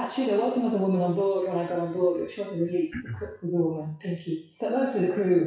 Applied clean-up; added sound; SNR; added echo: classical method WPE with log-MMSE.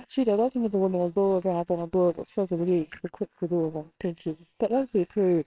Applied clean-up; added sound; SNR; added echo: neural separator model SepFormer WHAMR!.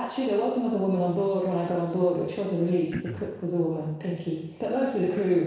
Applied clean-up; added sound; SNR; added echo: neural separator model SepFormer DNS4.